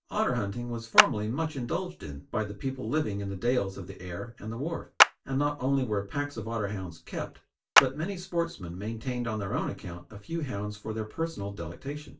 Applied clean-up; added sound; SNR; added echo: none; Clapping; -2 dB; reverberation time 0.2 s.